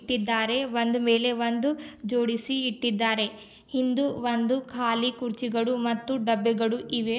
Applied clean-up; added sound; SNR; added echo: none; none; none; none.